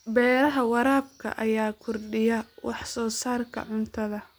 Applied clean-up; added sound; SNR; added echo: none; none; none; none.